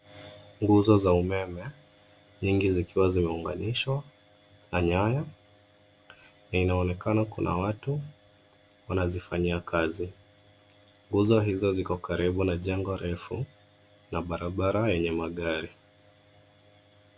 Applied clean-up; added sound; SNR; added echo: none; none; none; none.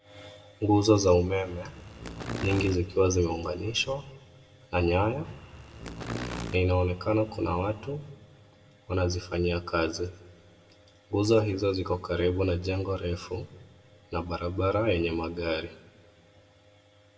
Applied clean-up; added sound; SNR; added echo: none; Insect; 11 dB; reverberation time 0.7 s.